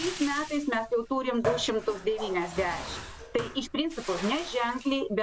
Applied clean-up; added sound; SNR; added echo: none; Bathtub (filling or washing); 10 dB; none.